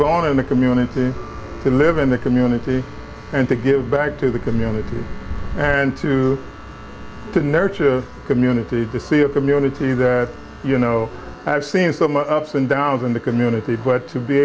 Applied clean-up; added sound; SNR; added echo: none; none; none; none.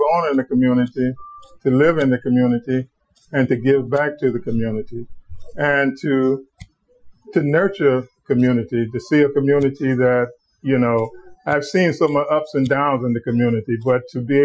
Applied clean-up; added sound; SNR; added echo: classical method Wiener filter.